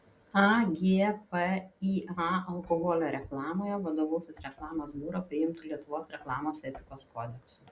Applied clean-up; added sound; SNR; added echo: none; none; none; none.